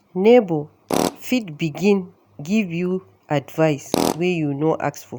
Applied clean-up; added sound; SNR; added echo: none; Tools; 9 dB; none.